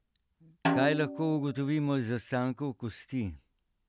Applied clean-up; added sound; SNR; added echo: none; Snare drum; 4 dB; none.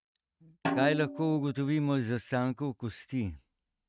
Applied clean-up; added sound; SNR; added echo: neural mask model RNNoise.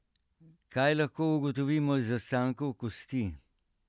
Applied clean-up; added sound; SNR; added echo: none; none; none; none.